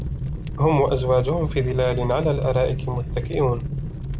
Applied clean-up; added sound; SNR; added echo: none; Fire; 5 dB; none.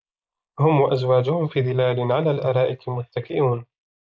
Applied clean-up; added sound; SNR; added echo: neural mask model Resemble Enhance denoiser.